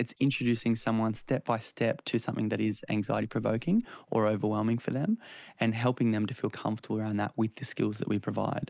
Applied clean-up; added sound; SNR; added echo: neural mask model Resemble Enhance denoiser.